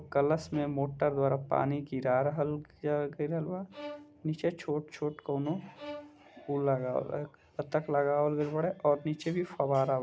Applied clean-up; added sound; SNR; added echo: none; Bowed string instrument; 18 dB; none.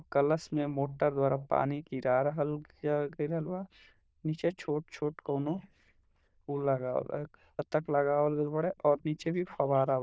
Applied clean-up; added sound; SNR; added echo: neural diffusion model UNIVERSE++.